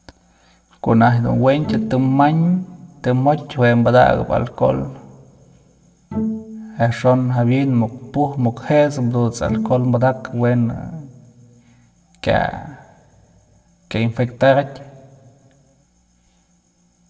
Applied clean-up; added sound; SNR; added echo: none; Bowed string instrument; 12 dB; reverberation time 0.8 s.